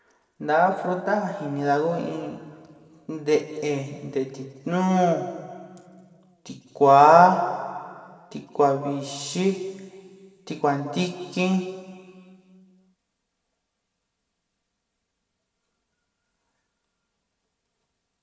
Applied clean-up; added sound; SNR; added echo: none; none; none; reverberation time 1.6 s.